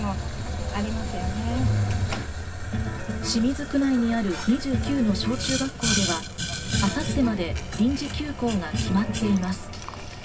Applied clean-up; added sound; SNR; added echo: none; Boiling; 7 dB; reverberation time 0.4 s.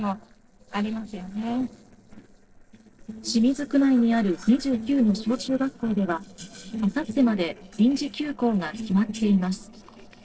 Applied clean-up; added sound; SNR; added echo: neural separator model SepFormer DNS4.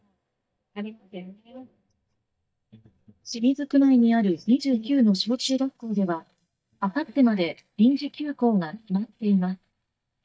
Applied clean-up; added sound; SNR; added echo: neural mask model DeepFilterNet 3.